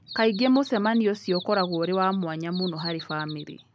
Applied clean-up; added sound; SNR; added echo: none; Bird vocalization, bird call, bird song; 14 dB; none.